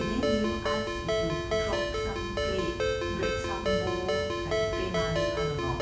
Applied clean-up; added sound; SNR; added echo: none; Ringtone; -3 dB; none.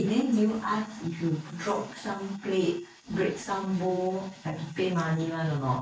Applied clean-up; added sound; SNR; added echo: neural mask model Resemble Enhance denoiser.